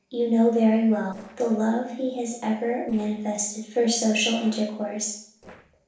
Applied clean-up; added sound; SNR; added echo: neural separator model SepFormer DNS4.